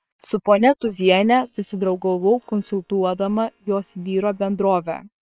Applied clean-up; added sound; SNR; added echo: neural separator model SepFormer WHAM!.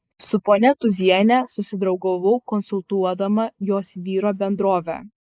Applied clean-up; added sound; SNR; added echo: neural mask model Resemble Enhance denoiser.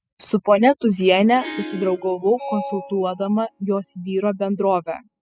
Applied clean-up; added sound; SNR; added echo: classical method spectral subtraction.